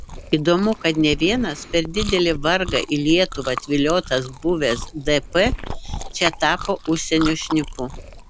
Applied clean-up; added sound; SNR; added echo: none; Chewing, mastication; 10 dB; none.